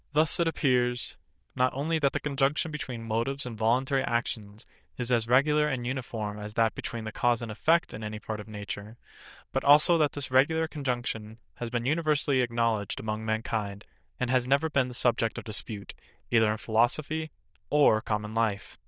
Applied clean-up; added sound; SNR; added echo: neural diffusion model UNIVERSE++.